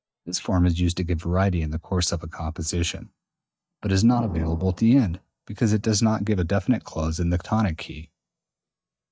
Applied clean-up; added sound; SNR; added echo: neural mask model DeepFilterNet 3.